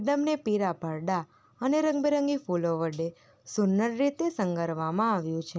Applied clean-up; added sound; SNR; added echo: none; none; none; none.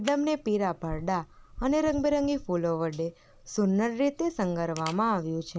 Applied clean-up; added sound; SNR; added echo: none; Camera; 17 dB; none.